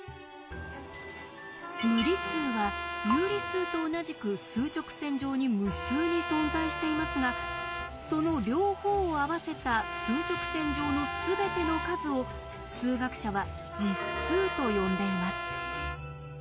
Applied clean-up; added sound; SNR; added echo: none; Trumpet; 7 dB; none.